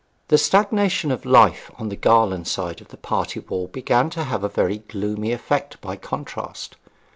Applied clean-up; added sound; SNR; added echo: none; none; none; none.